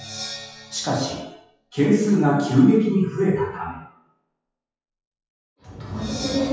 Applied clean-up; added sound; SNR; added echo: classical method WPE with log-MMSE.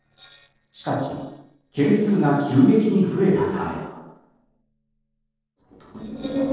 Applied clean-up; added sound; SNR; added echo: neural separator model SepFormer DNS4.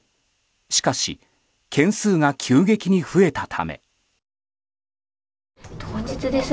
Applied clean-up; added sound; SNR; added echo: none; none; none; none.